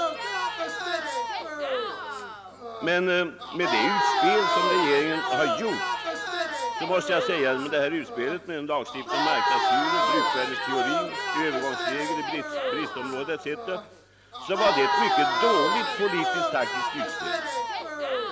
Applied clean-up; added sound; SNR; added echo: none; Crowd; -2 dB; none.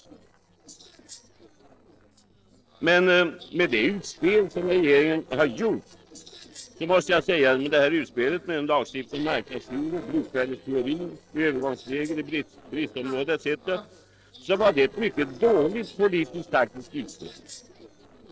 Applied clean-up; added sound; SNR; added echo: neural separator model SepFormer DNS4.